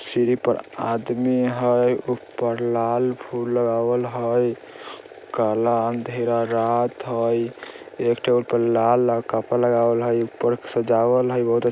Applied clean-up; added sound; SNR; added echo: none; none; none; none.